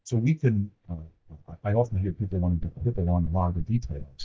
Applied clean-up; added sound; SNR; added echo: neural mask model DeepFilterNet 3.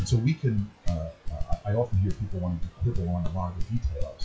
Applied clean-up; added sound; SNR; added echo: classical method WPE with log-MMSE.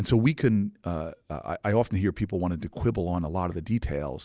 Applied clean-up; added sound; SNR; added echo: none; none; none; none.